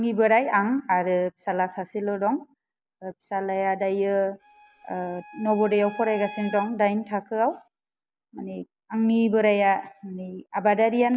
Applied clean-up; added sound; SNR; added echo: none; Bowed string instrument; 16 dB; none.